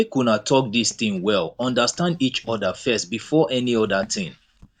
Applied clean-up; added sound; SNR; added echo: neural mask model DeepFilterNet 3.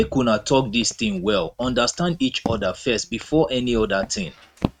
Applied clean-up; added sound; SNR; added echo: neural mask model RNNoise.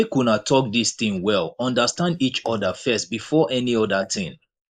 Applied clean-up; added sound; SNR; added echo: neural mask model Resemble Enhance denoiser.